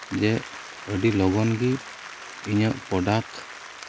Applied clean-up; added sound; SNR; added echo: none; Applause; 14 dB; none.